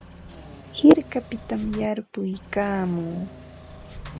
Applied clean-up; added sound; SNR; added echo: none; Engine / Mechanisms; 16 dB; none.